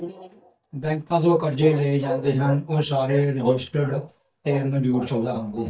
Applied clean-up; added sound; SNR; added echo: neural mask model DeepFilterNet 3.